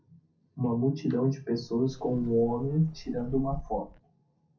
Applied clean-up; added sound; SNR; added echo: none; Insect; 13 dB; reverberation time 0.3 s.